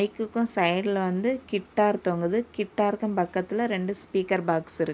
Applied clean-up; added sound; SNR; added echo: none; none; none; none.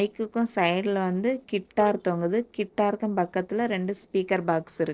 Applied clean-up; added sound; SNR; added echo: neural separator model SepFormer DNS4.